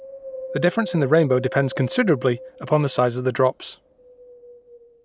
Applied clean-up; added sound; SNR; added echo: none; Wind; 14 dB; none.